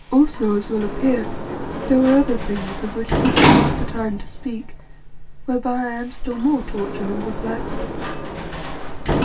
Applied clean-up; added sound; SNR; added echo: none; Sliding door; 2 dB; reverberation time 0.2 s.